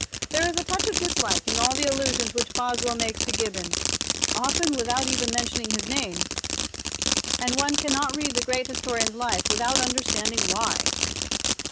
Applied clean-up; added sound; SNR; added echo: none; Fireworks; -3 dB; none.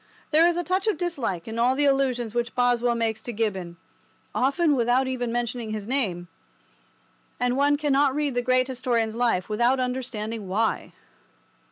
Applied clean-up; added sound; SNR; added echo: none; none; none; none.